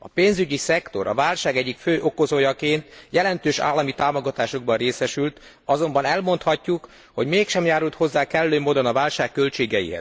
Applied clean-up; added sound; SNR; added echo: none; none; none; none.